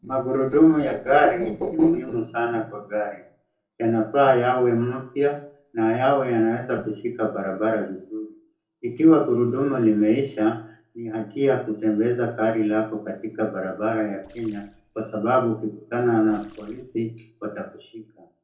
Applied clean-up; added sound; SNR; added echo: neural separator model SepFormer DNS4.